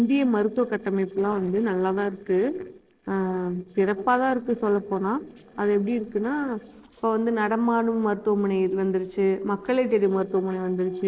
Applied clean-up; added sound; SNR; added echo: neural separator model SepFormer DNS4.